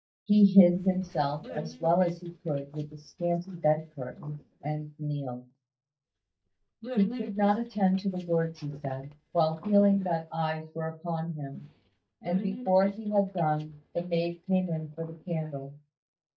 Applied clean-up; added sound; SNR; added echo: neural mask model DeepFilterNet 3.